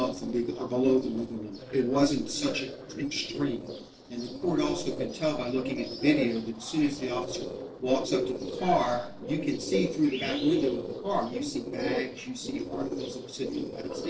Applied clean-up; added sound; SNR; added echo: neural separator model SepFormer DNS4.